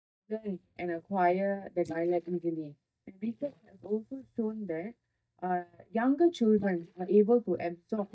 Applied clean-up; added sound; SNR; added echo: neural mask model DeepFilterNet 3.